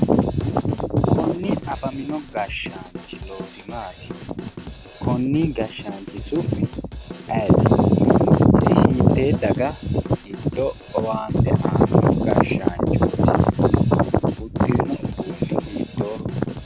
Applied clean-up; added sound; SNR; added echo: none; Drum / Drum kit; 15 dB; none.